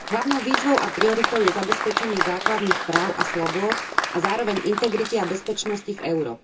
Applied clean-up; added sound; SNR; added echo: none; Applause; 2 dB; reverberation time 0.2 s.